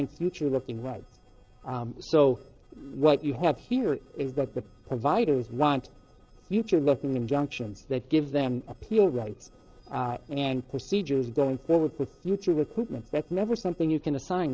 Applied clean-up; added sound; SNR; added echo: neural separator model SepFormer DNS4.